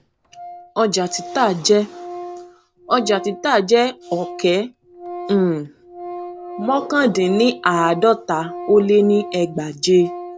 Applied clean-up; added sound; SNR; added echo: none; Organ; 14 dB; none.